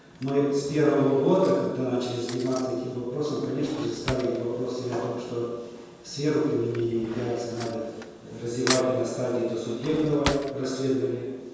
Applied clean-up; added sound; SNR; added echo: none; Cutlery, silverware / Drawer open or close; 13 dB; reverberation time 1.2 s.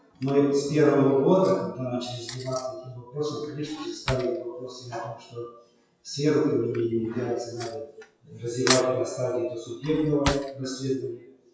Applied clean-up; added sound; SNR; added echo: classical method WPE with log-MMSE.